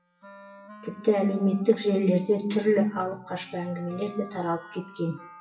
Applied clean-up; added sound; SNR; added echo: classical method WPE with log-MMSE.